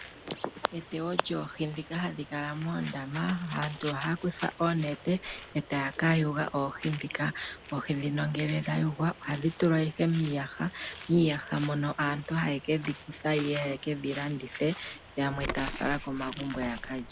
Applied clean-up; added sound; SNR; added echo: none; Bird; 14 dB; none.